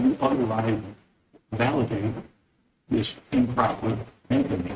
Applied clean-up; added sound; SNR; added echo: neural mask model RNNoise.